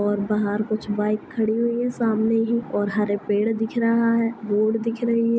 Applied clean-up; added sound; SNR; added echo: none; none; none; none.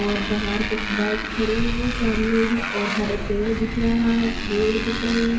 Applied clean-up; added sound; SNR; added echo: none; Motorcycle; 4 dB; reverberation time 0.7 s.